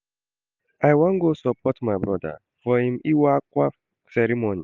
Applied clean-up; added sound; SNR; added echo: none; none; none; none.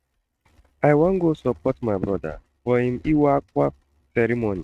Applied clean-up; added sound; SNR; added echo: neural mask model RNNoise.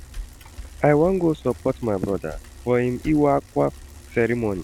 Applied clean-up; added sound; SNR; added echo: none; Bicycle; 17 dB; none.